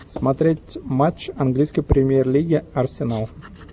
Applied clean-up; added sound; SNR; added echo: none; Tap; 16 dB; none.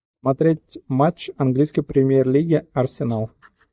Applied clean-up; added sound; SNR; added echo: neural mask model DeepFilterNet 3.